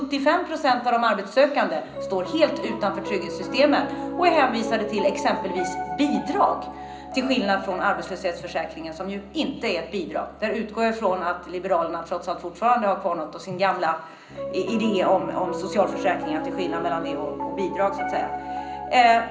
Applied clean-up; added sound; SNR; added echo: none; Piano; 9 dB; reverberation time 0.5 s.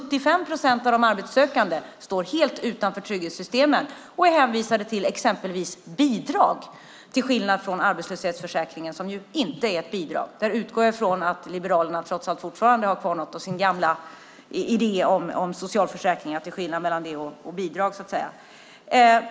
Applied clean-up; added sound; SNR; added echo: none; none; none; none.